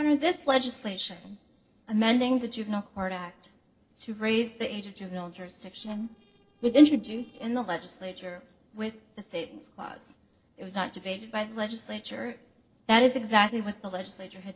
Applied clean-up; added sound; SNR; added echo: neural separator model SepFormer DNS4.